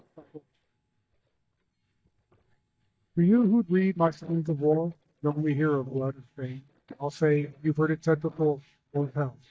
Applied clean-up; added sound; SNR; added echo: neural mask model DeepFilterNet 3.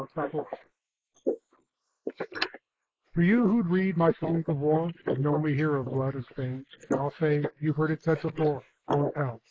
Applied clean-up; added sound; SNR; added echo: neural mask model Resemble Enhance denoiser.